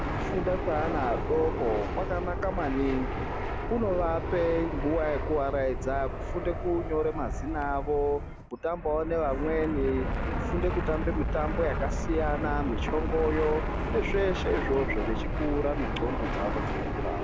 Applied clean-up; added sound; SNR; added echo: none; Fixed-wing aircraft, airplane; 1 dB; none.